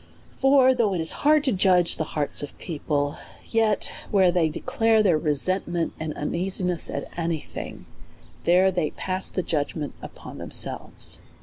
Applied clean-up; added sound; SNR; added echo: none; Ocean; 15 dB; none.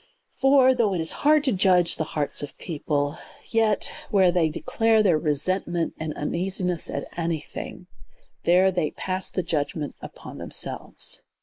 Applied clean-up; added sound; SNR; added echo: neural mask model Resemble Enhance denoiser.